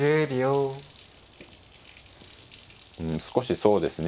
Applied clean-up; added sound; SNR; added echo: none; Water tap, faucet; 18 dB; none.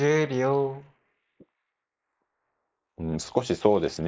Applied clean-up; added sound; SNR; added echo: neural mask model Resemble Enhance denoiser.